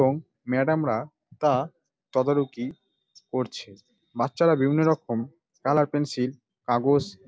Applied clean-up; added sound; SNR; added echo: none; none; none; none.